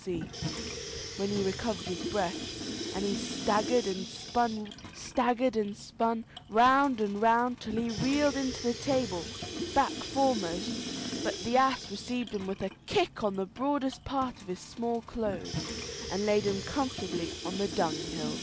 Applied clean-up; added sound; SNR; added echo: none; Sink (filling or washing) / Water tap, faucet; 8 dB; none.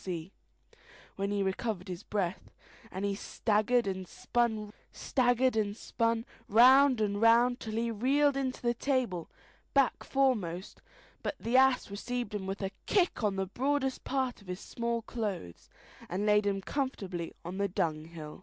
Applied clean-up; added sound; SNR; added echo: none; none; none; none.